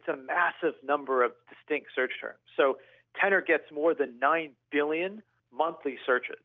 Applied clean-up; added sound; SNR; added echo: none; none; none; none.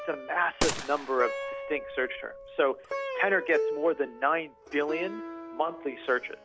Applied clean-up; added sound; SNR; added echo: none; Gunshot, gunfire + Plucked string instrument; 6 dB; none.